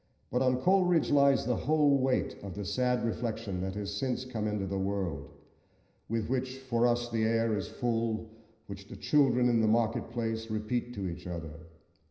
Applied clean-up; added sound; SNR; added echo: none; none; none; reverberation time 0.9 s.